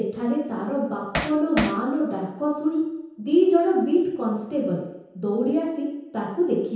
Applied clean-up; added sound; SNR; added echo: none; Hammer; 5 dB; reverberation time 0.9 s.